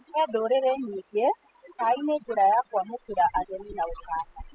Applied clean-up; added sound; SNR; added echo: classical method spectral subtraction.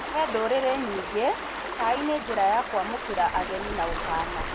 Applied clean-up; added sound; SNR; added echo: none; Stream; 5 dB; none.